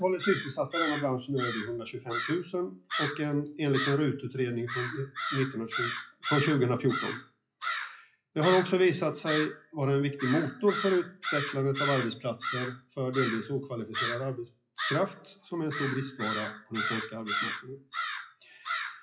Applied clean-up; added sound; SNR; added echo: classical method WPE with log-MMSE.